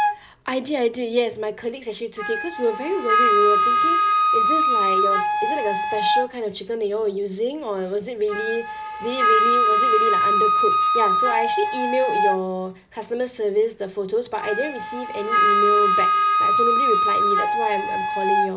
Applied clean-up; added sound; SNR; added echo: none; Wind instrument, woodwind instrument; -4 dB; none.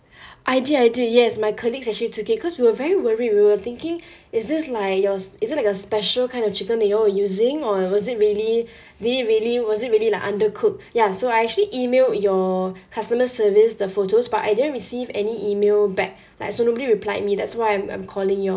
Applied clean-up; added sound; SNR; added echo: none; none; none; none.